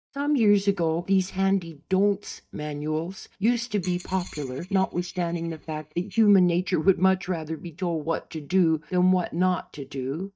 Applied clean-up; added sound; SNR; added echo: neural mask model DeepFilterNet 3.